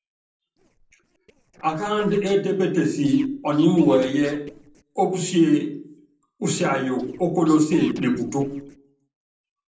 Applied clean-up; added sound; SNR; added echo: neural separator model SepFormer DNS4.